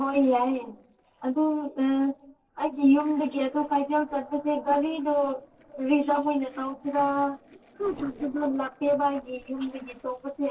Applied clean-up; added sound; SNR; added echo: neural separator model SepFormer DNS4.